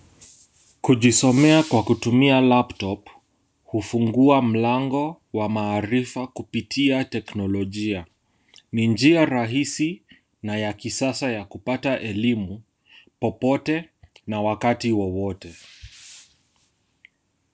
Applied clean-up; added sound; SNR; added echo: none; none; none; none.